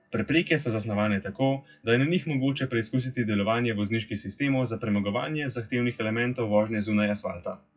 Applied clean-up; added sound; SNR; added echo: classical method WPE with log-MMSE.